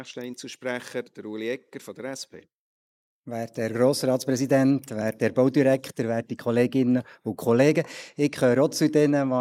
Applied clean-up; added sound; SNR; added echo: neural mask model Resemble Enhance denoiser.